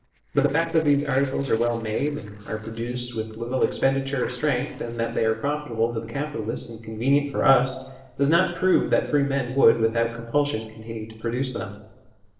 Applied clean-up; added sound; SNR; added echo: neural separator model SepFormer DNS4.